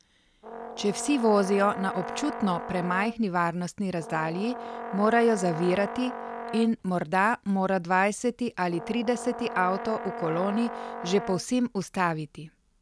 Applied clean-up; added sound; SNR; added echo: none; Brass instrument; 10 dB; none.